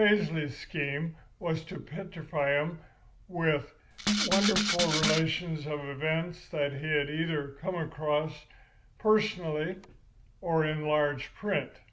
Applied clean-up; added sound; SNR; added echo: none; Rattle (instrument); -2 dB; none.